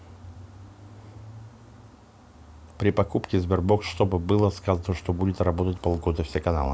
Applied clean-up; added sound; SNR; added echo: none; none; none; none.